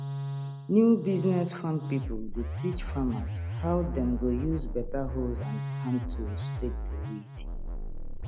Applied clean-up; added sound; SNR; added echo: none; Musical instrument; 3 dB; none.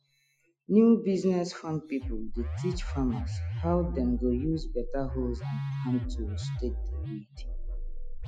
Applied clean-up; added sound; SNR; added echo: classical method Wiener filter.